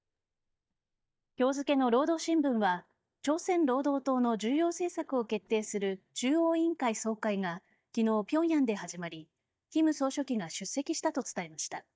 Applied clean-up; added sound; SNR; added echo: neural mask model DeepFilterNet 3.